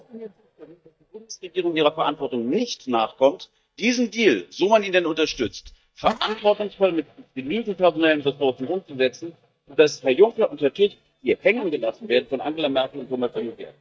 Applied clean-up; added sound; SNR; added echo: neural mask model DeepFilterNet 3.